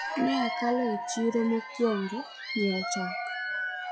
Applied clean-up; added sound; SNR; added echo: classical method log-MMSE.